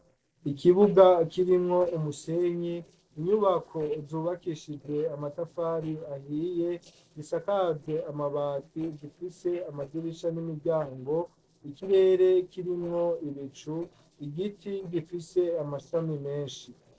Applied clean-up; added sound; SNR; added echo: neural separator model SepFormer DNS4.